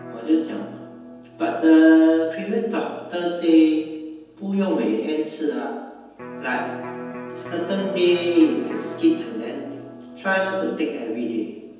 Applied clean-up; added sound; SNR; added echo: none; Electric guitar; 17 dB; reverberation time 1.1 s.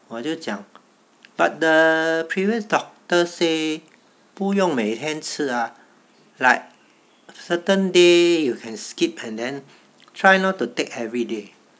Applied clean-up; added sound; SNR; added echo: none; none; none; none.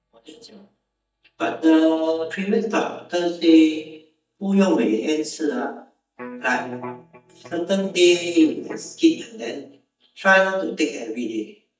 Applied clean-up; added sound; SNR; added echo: neural mask model DeepFilterNet 3.